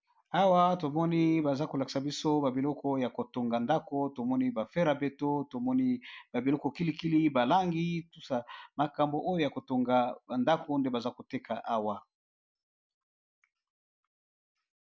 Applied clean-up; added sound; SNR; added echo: none; none; none; none.